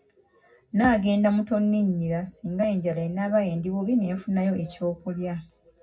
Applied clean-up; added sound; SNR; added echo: none; none; none; reverberation time 0.4 s.